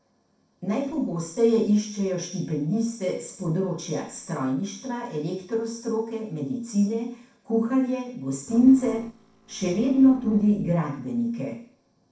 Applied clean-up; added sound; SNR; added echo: neural separator model SepFormer DNS4.